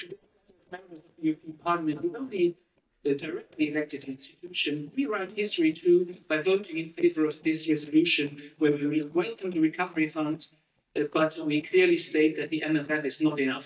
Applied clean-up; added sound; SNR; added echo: neural mask model DeepFilterNet 3.